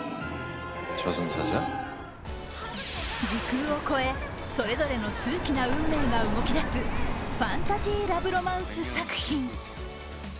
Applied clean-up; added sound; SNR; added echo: none; Car passing by; 3 dB; none.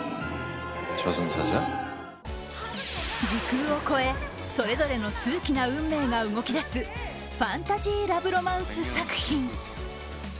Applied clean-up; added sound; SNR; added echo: none; none; none; none.